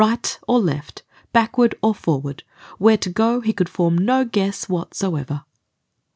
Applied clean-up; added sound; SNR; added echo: none; none; none; none.